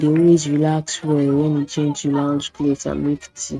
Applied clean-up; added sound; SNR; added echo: neural mask model RNNoise.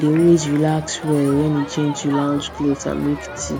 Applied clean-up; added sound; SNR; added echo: none; Crowd; 13 dB; none.